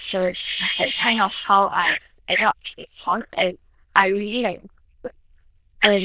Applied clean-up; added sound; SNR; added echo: neural diffusion model UNIVERSE++.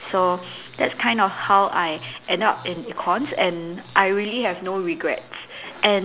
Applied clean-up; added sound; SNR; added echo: none; none; none; none.